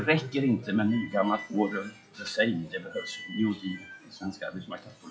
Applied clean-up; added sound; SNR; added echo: classical method WPE with log-MMSE.